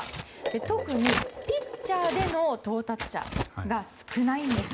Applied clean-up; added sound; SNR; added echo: none; Dishes, pots, and pans + Tearing; 5 dB; none.